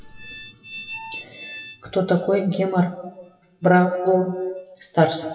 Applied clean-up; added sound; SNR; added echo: classical method WPE with log-MMSE.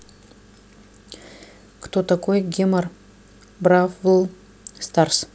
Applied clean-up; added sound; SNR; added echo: none; none; none; none.